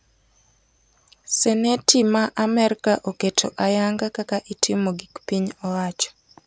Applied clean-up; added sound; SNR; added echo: none; none; none; none.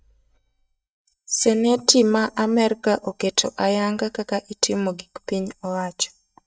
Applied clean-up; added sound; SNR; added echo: neural mask model DeepFilterNet 3.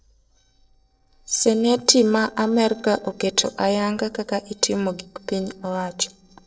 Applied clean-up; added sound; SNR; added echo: neural separator model SepFormer DNS4.